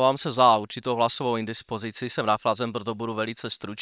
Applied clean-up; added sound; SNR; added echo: neural separator model SepFormer WHAM!.